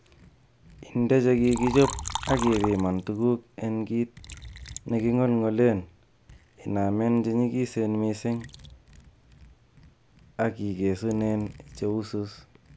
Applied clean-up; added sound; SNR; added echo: none; Liquid; 14 dB; none.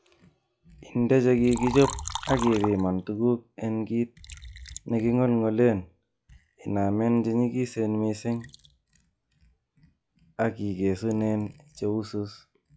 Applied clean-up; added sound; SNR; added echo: classical method log-MMSE.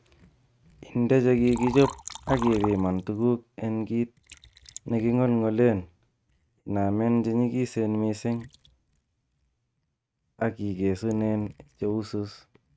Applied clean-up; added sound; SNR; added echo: neural mask model RNNoise.